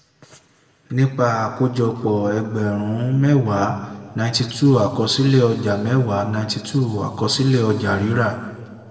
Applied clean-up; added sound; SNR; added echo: none; none; none; reverberation time 1.8 s.